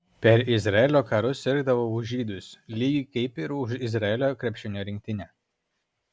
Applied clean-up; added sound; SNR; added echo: none; none; none; none.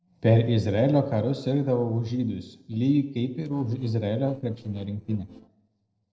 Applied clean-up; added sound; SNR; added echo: neural separator model SepFormer DNS4.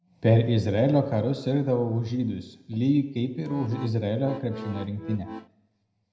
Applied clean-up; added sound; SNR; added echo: none; Accordion; 14 dB; reverberation time 0.7 s.